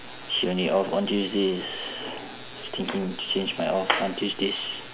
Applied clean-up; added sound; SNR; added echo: none; none; none; none.